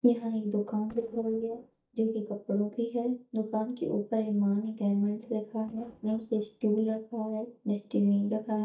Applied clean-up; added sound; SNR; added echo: neural mask model DeepFilterNet 3.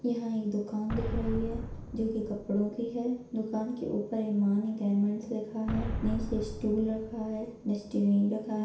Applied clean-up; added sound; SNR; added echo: none; Boom; 7 dB; reverberation time 0.6 s.